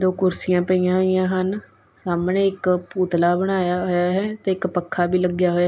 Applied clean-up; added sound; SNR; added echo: none; none; none; none.